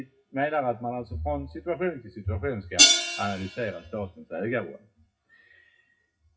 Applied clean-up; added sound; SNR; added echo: classical method WPE with log-MMSE.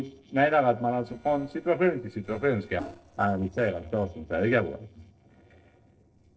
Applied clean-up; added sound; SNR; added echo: neural separator model SepFormer DNS4.